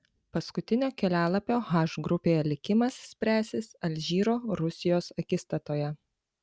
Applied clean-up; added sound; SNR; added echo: none; none; none; none.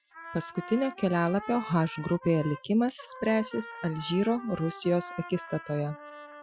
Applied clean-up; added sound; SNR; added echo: classical method Wiener filter.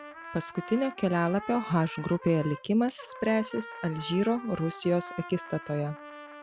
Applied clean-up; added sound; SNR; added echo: none; Trumpet; 14 dB; none.